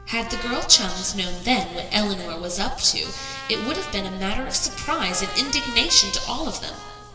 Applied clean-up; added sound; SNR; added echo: none; Trumpet; 14 dB; reverberation time 2.3 s.